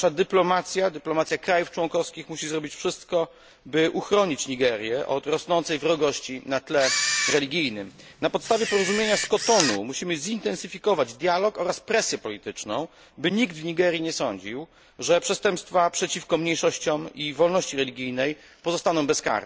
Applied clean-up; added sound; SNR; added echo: none; Camera; 3 dB; none.